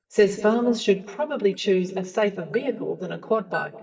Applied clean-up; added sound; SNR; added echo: neural mask model DeepFilterNet 3.